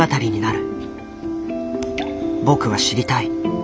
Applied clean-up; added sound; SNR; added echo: none; none; none; none.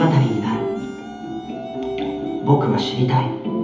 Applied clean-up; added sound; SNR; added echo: none; Wind instrument, woodwind instrument; 19 dB; reverberation time 1.3 s.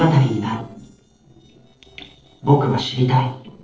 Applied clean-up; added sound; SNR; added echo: neural separator model SepFormer DNS4.